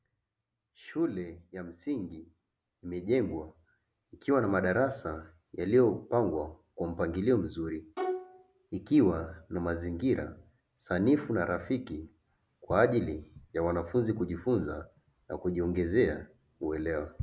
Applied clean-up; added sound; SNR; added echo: none; Bowed string instrument; 7 dB; none.